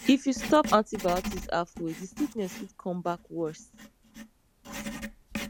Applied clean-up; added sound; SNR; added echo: none; Writing; 10 dB; none.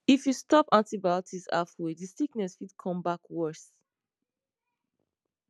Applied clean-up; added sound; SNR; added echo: none; none; none; none.